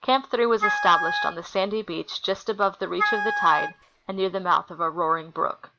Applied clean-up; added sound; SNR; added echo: none; Wind instrument, woodwind instrument; 2 dB; none.